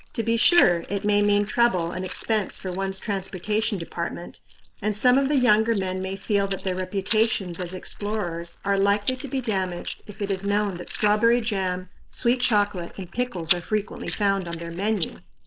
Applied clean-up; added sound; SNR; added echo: neural mask model Resemble Enhance denoiser.